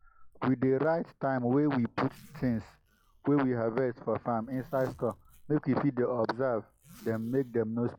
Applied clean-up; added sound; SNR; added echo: classical method log-MMSE.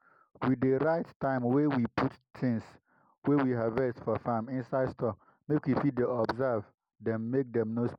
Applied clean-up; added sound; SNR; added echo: none; none; none; none.